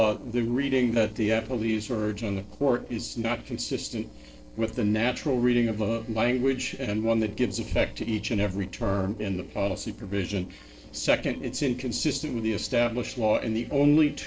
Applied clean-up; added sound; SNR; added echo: neural separator model SepFormer DNS4.